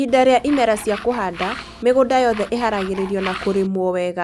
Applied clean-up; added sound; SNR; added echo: none; Tools; 14 dB; none.